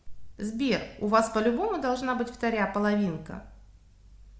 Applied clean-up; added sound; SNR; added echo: none; none; none; none.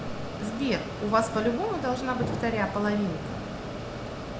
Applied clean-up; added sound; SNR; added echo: none; Explosion + Mechanisms; 5 dB; none.